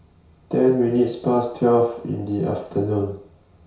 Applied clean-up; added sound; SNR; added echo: none; none; none; reverberation time 0.6 s.